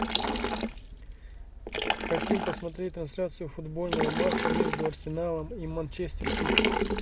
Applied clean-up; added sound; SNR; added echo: none; Liquid; -2 dB; none.